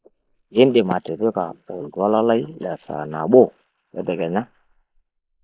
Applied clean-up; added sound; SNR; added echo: neural mask model Resemble Enhance denoiser.